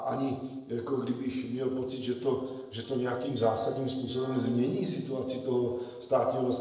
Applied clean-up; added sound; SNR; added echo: neural separator model SepFormer DNS4.